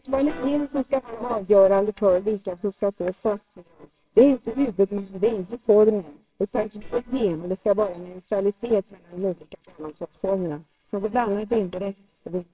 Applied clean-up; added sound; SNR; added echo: neural separator model SepFormer WHAMR!.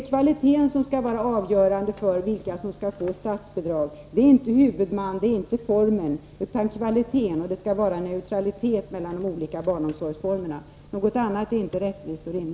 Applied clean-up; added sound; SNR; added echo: none; none; none; none.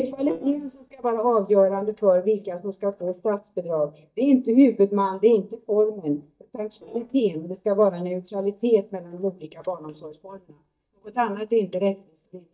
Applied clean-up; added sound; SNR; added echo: neural mask model DeepFilterNet 3.